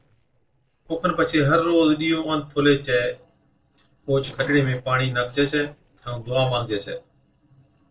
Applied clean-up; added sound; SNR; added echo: neural separator model SepFormer DNS4.